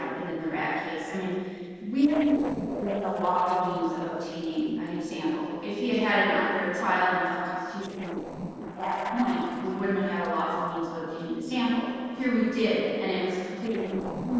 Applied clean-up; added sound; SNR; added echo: neural separator model SepFormer DNS4.